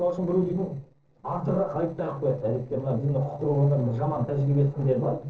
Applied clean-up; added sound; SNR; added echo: neural separator model SepFormer DNS4.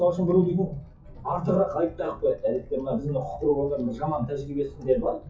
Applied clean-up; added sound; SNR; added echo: classical method WPE with log-MMSE.